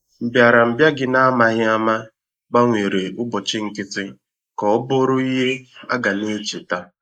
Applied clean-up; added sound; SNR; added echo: neural mask model Resemble Enhance denoiser.